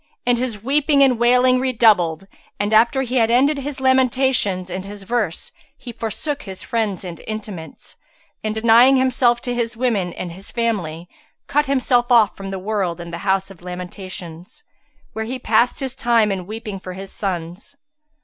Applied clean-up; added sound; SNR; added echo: none; none; none; none.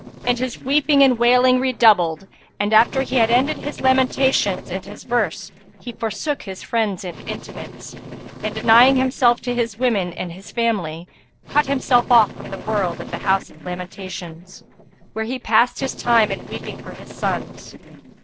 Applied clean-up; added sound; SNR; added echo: neural separator model SepFormer DNS4.